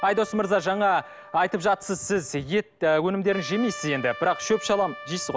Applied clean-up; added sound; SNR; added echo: none; Trumpet; 16 dB; none.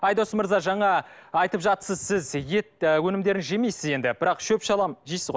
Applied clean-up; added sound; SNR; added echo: none; none; none; none.